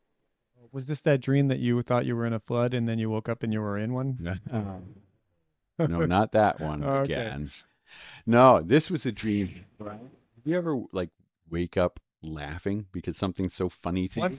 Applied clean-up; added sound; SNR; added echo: neural mask model DeepFilterNet 3.